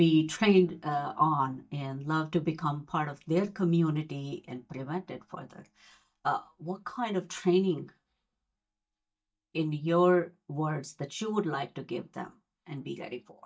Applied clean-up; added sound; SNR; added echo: neural mask model DeepFilterNet 3.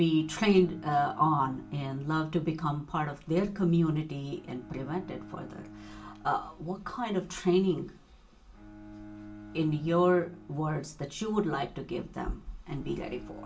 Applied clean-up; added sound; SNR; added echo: none; Bowed string instrument; 19 dB; reverberation time 0.2 s.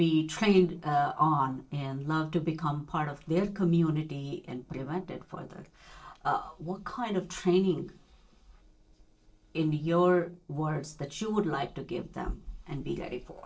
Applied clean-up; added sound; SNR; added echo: neural separator model SepFormer DNS4.